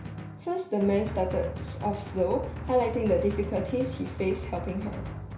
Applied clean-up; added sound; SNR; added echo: none; Drum; 7 dB; reverberation time 0.5 s.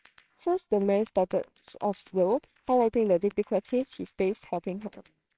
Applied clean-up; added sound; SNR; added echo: neural separator model SepFormer WHAMR!.